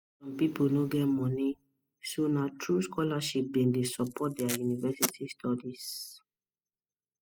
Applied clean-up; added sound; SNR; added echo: classical method spectral subtraction.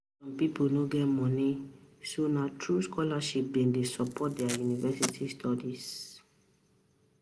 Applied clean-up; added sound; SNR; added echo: none; Packing tape, duct tape; 8 dB; none.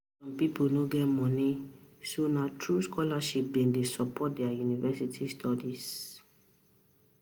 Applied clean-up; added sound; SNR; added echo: none; none; none; none.